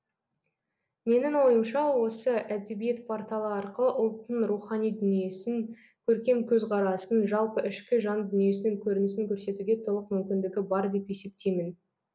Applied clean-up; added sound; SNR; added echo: none; none; none; none.